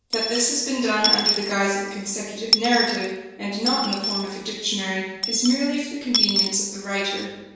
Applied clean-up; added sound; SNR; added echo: none; Coin (dropping) / Dishes, pots, and pans; 2 dB; reverberation time 1.0 s.